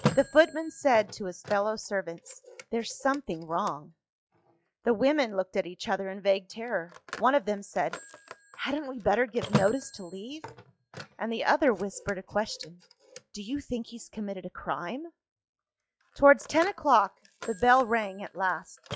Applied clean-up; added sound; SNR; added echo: classical method log-MMSE.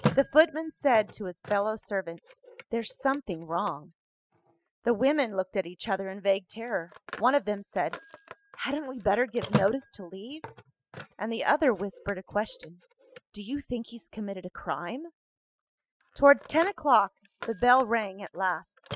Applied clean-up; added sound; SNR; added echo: classical method spectral subtraction.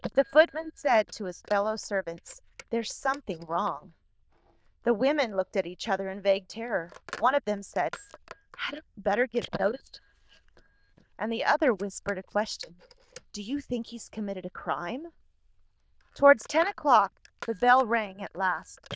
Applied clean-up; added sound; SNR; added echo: neural diffusion model UNIVERSE++.